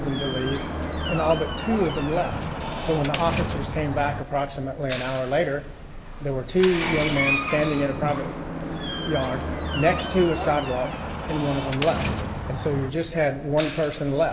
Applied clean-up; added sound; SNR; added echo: none; Door; 5 dB; none.